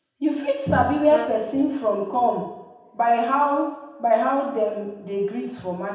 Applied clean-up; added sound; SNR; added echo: none; Brass instrument; 16 dB; reverberation time 0.9 s.